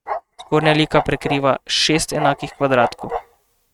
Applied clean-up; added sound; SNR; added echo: neural mask model RNNoise.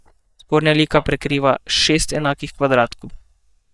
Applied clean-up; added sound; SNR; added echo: neural mask model DeepFilterNet 3.